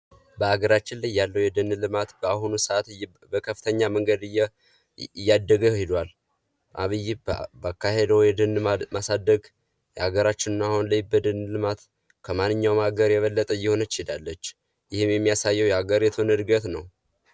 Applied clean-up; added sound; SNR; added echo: none; none; none; none.